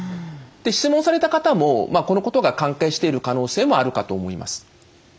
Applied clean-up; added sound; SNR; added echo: none; none; none; none.